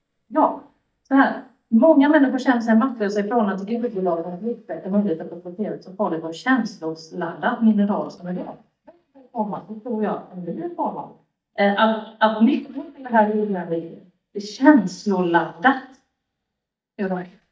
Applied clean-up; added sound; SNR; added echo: neural mask model DeepFilterNet 3.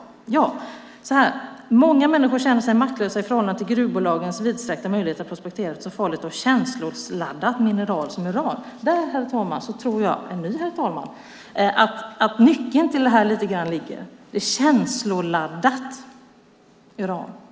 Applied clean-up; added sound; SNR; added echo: none; none; none; none.